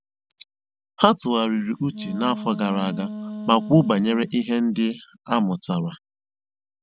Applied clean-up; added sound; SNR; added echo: none; Wind instrument, woodwind instrument; 10 dB; none.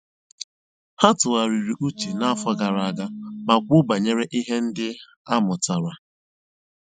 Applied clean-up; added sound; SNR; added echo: classical method Wiener filter.